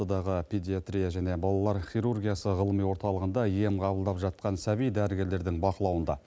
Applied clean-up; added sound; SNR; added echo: none; none; none; none.